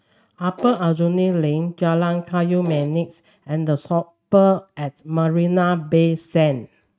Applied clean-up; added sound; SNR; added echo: neural mask model RNNoise.